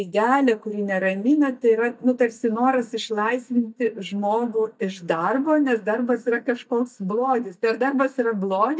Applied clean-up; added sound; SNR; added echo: neural mask model DeepFilterNet 3.